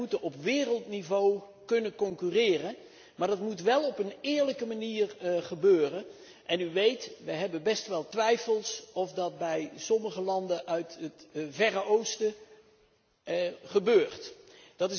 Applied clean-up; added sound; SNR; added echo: none; none; none; none.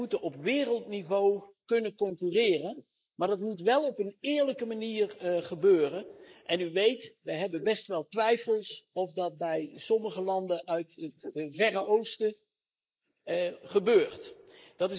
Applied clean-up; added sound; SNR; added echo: neural mask model Resemble Enhance denoiser.